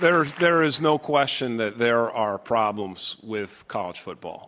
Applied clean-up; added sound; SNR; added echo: none; none; none; none.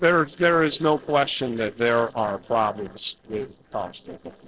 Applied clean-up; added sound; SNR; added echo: neural separator model SepFormer DNS4.